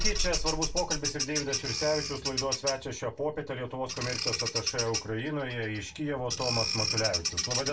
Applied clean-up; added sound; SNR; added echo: none; Bird vocalization, bird call, bird song; 2 dB; reverberation time 0.1 s.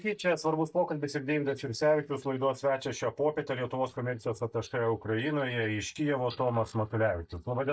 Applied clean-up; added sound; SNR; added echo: neural mask model DeepFilterNet 3.